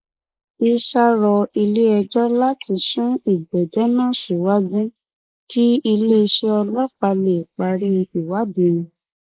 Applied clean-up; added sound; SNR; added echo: neural mask model Resemble Enhance denoiser.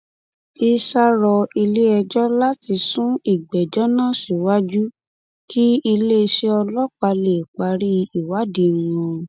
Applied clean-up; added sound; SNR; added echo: none; none; none; none.